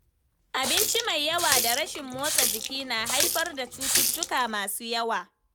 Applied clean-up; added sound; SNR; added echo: none; Water tap, faucet; -1 dB; none.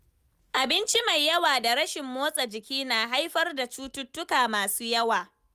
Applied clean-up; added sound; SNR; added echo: none; none; none; none.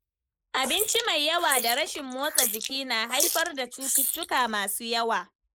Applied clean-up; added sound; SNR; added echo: neural mask model Resemble Enhance denoiser.